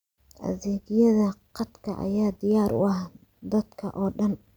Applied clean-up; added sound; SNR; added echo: none; none; none; none.